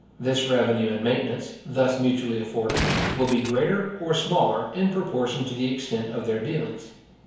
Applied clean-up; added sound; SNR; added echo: none; Gunshot, gunfire; 2 dB; reverberation time 1.0 s.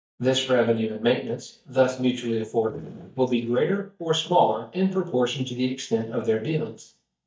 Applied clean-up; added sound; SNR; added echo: neural mask model DeepFilterNet 3.